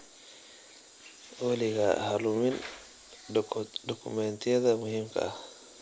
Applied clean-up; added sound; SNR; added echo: none; none; none; none.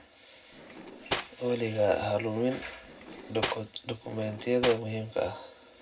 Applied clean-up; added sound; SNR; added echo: none; Cutlery, silverware; 6 dB; reverberation time 0.3 s.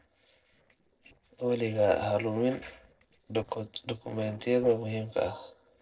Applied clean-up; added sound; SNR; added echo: neural separator model SepFormer DNS4.